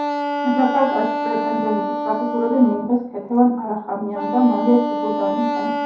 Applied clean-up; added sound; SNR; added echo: none; Wind instrument, woodwind instrument; 4 dB; reverberation time 0.6 s.